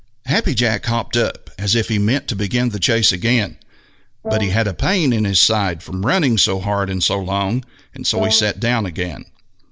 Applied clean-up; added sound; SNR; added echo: none; Brass instrument; 11 dB; none.